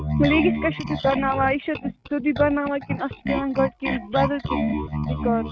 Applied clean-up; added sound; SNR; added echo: neural mask model RNNoise.